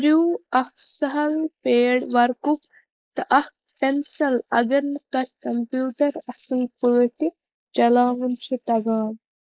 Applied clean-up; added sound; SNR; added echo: neural mask model Resemble Enhance denoiser.